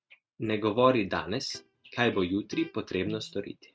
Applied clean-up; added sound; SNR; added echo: neural mask model RNNoise.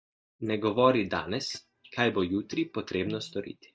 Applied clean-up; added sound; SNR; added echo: neural mask model DeepFilterNet 3.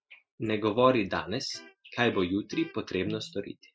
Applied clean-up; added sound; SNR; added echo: classical method Wiener filter.